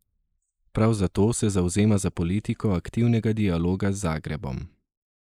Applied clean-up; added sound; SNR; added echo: neural mask model Resemble Enhance denoiser.